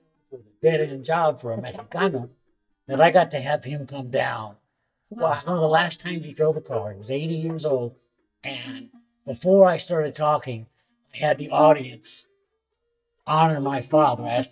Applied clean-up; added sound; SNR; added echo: neural mask model DeepFilterNet 3.